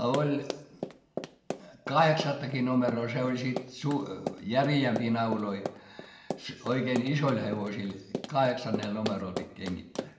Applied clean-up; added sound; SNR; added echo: none; Run; 10 dB; reverberation time 0.7 s.